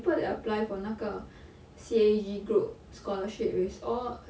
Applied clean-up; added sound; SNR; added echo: none; none; none; none.